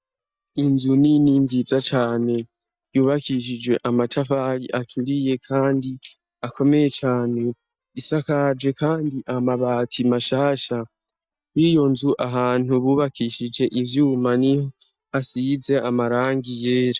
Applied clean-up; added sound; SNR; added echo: neural mask model DeepFilterNet 3.